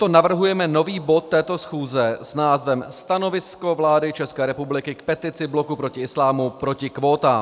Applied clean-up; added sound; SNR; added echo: none; none; none; none.